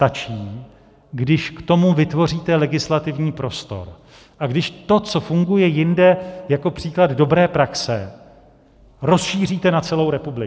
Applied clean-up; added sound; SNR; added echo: none; none; none; none.